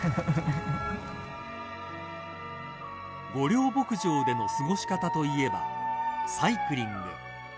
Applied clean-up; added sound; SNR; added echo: none; Dog; 2 dB; none.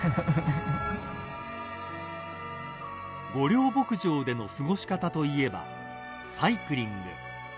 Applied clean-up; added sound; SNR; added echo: none; none; none; none.